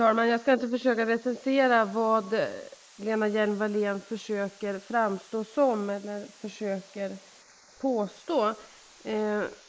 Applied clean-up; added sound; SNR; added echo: neural mask model Resemble Enhance denoiser.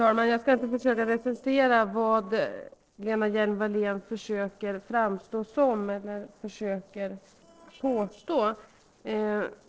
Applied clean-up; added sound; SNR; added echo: neural separator model SepFormer DNS4.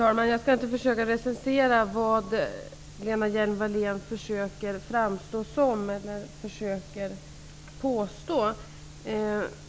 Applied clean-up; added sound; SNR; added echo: none; none; none; none.